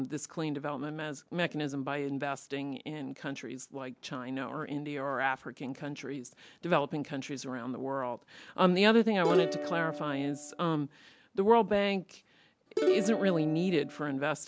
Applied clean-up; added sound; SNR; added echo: none; Plucked string instrument; 2 dB; none.